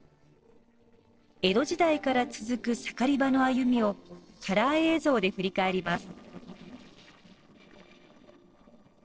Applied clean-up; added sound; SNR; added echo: neural separator model SepFormer DNS4.